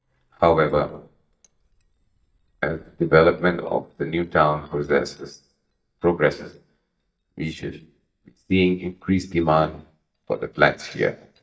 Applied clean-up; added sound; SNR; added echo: neural mask model DeepFilterNet 3.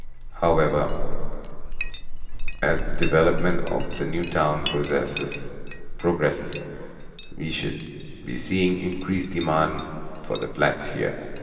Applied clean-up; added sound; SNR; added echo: none; Chink, clink; 1 dB; reverberation time 2.4 s.